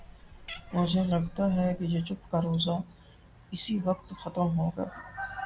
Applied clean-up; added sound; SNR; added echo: none; Cat; 20 dB; none.